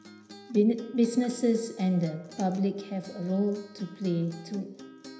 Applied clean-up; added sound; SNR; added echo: none; Acoustic guitar; 19 dB; reverberation time 0.9 s.